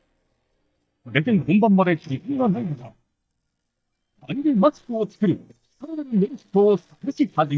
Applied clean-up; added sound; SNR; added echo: neural mask model DeepFilterNet 3.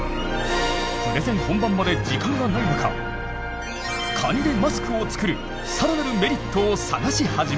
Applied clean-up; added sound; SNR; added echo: none; none; none; none.